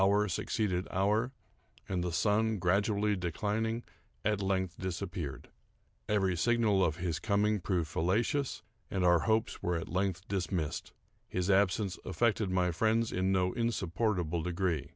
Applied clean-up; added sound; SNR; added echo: none; none; none; none.